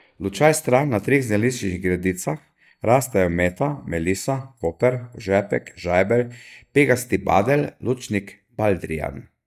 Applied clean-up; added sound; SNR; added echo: neural mask model DeepFilterNet 3.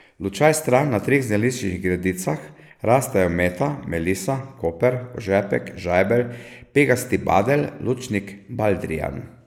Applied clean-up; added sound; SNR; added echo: neural mask model Resemble Enhance denoiser.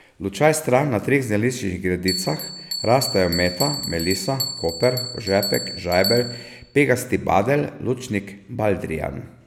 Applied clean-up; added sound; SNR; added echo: none; Bell; 10 dB; none.